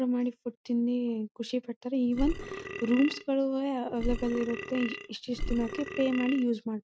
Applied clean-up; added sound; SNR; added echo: none; Burping, eructation; 7 dB; none.